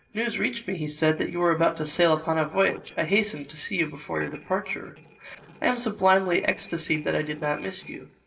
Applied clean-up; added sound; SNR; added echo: neural separator model SepFormer DNS4.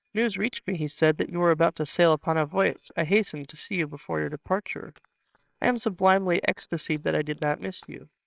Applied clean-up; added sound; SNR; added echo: neural separator model SepFormer WHAMR!.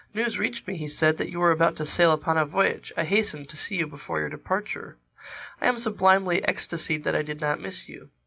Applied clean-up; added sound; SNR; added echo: none; none; none; none.